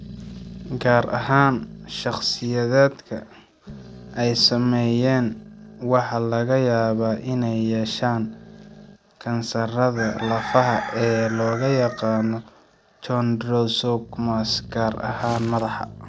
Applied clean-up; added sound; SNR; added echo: none; Growling; 19 dB; none.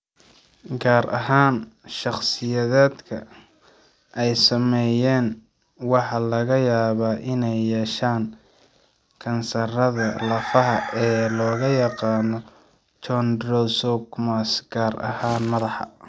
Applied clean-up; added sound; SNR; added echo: none; none; none; none.